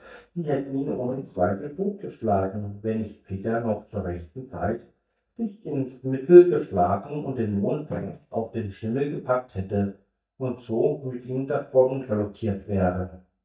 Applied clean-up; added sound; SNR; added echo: neural mask model DeepFilterNet 3.